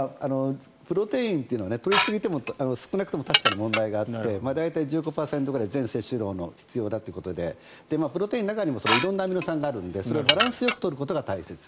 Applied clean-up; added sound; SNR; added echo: none; Dishes, pots, and pans / Glass; -1 dB; none.